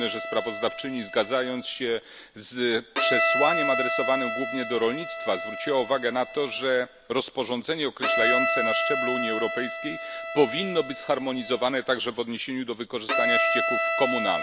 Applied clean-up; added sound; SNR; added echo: none; Bowed string instrument; 1 dB; none.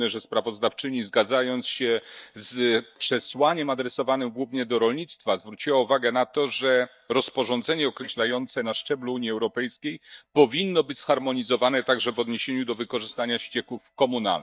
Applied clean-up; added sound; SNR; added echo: neural mask model DeepFilterNet 3.